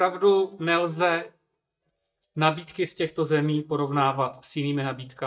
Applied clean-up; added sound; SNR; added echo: neural mask model DeepFilterNet 3.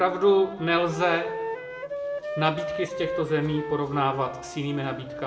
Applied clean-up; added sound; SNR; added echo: none; Wind instrument, woodwind instrument; 8 dB; reverberation time 0.5 s.